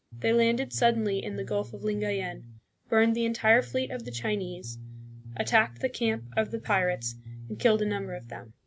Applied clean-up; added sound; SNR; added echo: none; Bass guitar; 13 dB; none.